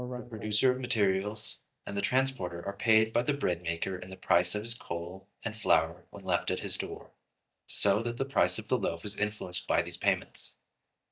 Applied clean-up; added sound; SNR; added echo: neural mask model DeepFilterNet 3.